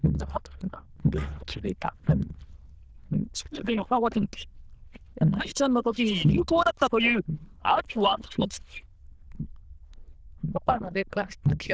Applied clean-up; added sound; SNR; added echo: neural diffusion model UNIVERSE++.